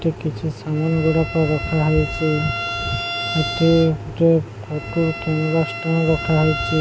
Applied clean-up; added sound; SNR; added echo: none; Bowed string instrument; 9 dB; none.